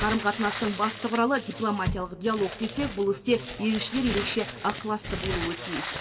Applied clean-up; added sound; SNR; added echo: none; Crumpling, crinkling; 8 dB; reverberation time 1.3 s.